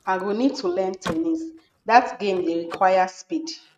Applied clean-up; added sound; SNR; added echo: neural mask model RNNoise.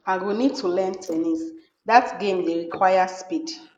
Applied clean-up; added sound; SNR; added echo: neural mask model Resemble Enhance denoiser.